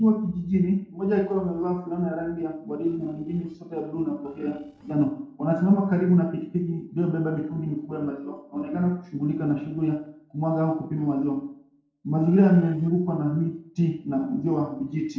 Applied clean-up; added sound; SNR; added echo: neural separator model SepFormer DNS4.